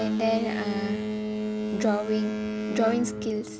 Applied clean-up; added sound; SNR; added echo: none; Boat, Water vehicle; 1 dB; none.